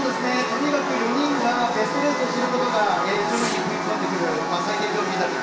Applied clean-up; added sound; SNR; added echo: none; Whoosh, swoosh, swish; 15 dB; reverberation time 0.8 s.